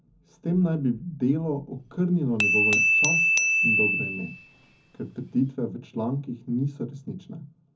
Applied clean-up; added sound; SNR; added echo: none; Glass / Bell; -4 dB; reverberation time 0.3 s.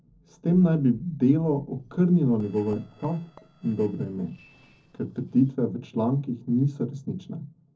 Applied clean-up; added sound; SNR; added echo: neural separator model SepFormer DNS4.